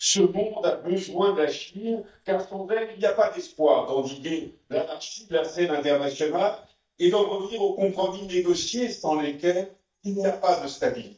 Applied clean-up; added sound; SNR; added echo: neural mask model DeepFilterNet 3.